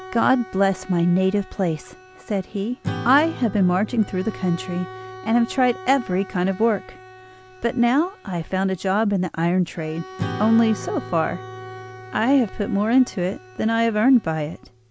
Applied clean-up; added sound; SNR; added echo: none; Bowed string instrument + Acoustic guitar / Strum; 14 dB; none.